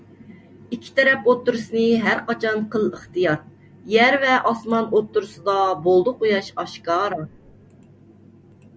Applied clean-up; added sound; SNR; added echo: none; none; none; none.